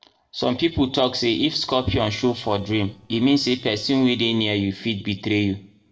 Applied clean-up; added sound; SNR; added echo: neural separator model SepFormer DNS4.